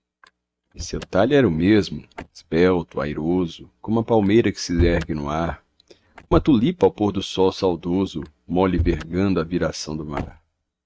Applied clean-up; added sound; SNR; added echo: neural mask model RNNoise.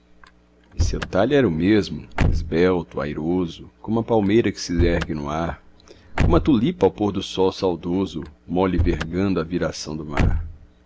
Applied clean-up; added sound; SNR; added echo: none; Slam / Car; 5 dB; none.